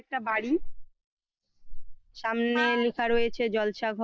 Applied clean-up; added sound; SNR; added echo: neural mask model Resemble Enhance denoiser.